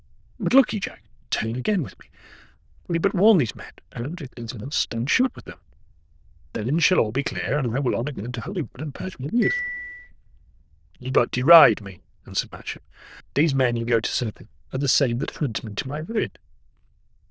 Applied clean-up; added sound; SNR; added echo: neural diffusion model UNIVERSE++.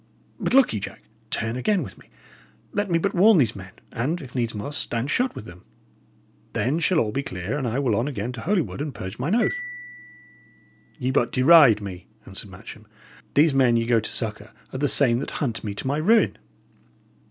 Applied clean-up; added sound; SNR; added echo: none; Marimba, xylophone; 16 dB; none.